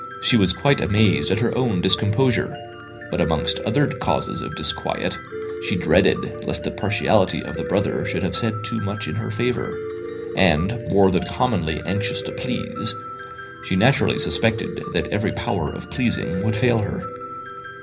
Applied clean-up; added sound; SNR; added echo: none; Piano; 10 dB; reverberation time 0.5 s.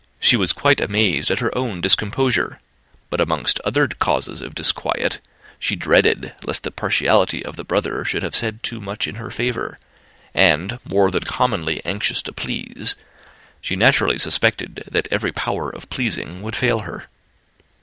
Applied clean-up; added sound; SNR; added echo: none; none; none; none.